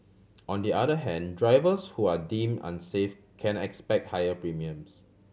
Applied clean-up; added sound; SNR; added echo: none; none; none; none.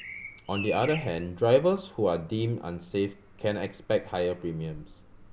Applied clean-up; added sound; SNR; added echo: none; Bird vocalization, bird call, bird song; 17 dB; none.